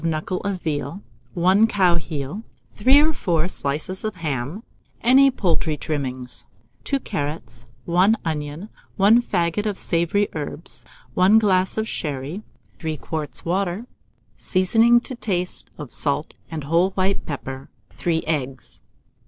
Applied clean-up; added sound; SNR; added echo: none; none; none; none.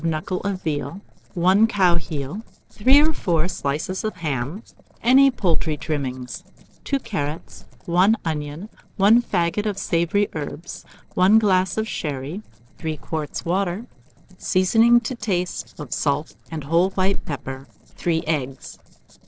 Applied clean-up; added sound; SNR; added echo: neural separator model SepFormer DNS4.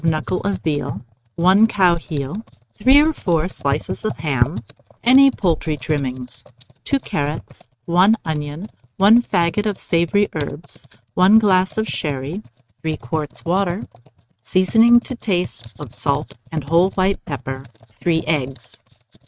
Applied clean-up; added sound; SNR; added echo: neural mask model RNNoise.